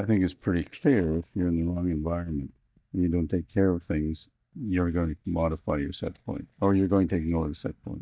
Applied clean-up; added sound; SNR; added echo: neural mask model DeepFilterNet 3.